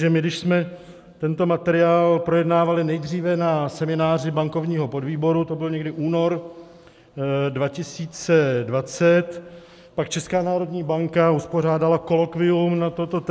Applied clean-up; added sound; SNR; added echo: none; none; none; none.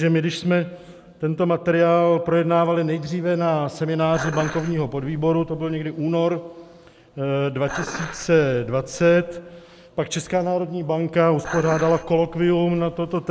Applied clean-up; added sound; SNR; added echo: none; Dishes, pots, and pans; 13 dB; none.